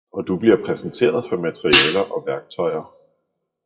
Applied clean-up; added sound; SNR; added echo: classical method WPE with log-MMSE.